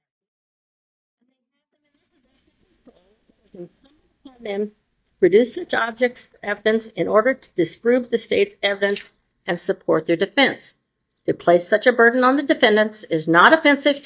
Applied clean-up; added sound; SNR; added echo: neural mask model DeepFilterNet 3.